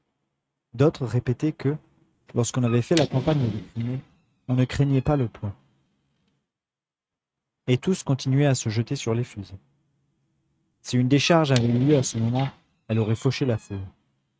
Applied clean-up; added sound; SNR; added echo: neural mask model RNNoise.